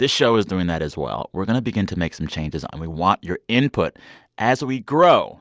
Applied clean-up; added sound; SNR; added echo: none; none; none; none.